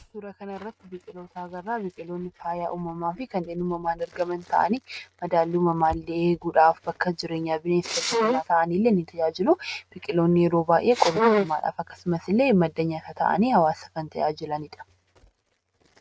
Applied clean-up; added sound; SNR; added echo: neural mask model RNNoise.